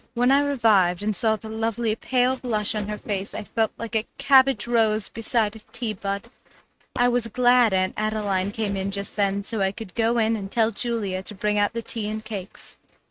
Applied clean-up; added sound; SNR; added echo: neural mask model RNNoise.